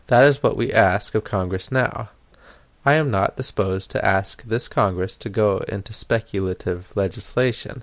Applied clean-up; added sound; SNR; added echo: none; none; none; none.